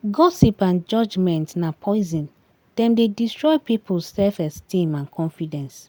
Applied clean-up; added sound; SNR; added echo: none; none; none; none.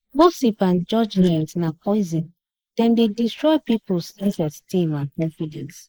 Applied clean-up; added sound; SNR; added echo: neural mask model Resemble Enhance denoiser.